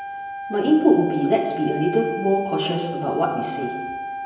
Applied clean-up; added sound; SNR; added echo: none; Wind instrument, woodwind instrument; 9 dB; reverberation time 1.0 s.